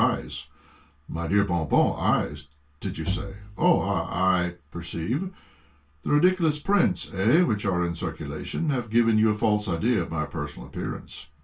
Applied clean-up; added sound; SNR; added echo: none; Bowed string instrument; 9 dB; reverberation time 0.2 s.